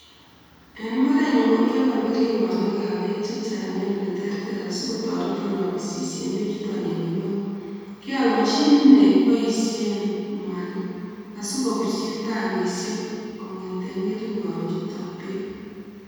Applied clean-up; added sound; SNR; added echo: none; none; none; reverberation time 2.1 s.